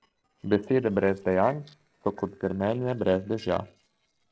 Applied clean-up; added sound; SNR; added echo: neural separator model SepFormer DNS4.